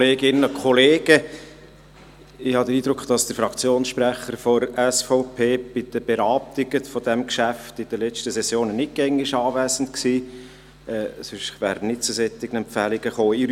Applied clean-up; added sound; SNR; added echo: none; none; none; none.